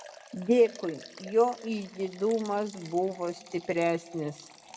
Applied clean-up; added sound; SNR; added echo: none; Liquid; 19 dB; reverberation time 1.3 s.